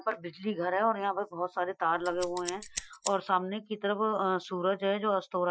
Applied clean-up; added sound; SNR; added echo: classical method Wiener filter.